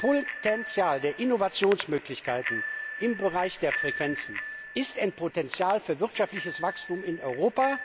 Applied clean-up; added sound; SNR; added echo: none; Bicycle bell; 9 dB; none.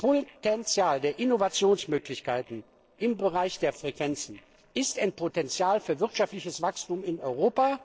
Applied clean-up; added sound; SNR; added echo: neural separator model SepFormer DNS4.